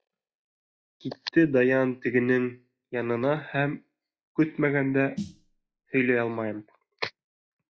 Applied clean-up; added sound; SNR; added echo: classical method log-MMSE.